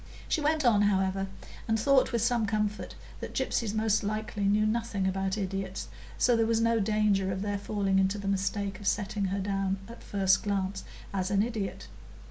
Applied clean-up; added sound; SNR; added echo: none; none; none; none.